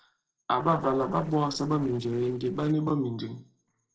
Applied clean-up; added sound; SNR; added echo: neural separator model SepFormer DNS4.